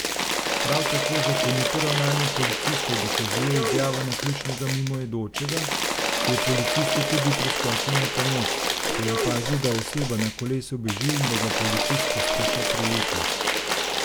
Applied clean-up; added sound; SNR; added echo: none; Applause / Crowd / Cheering; -2 dB; none.